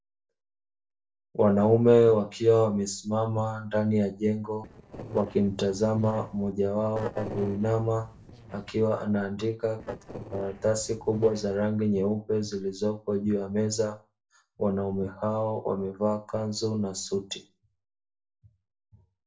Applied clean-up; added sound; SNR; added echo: neural separator model SepFormer DNS4.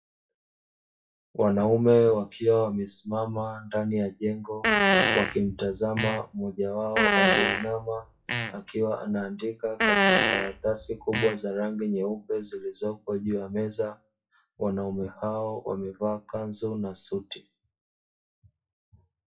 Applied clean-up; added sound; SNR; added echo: classical method WPE with log-MMSE.